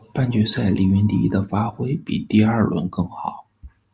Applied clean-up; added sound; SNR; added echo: none; none; none; none.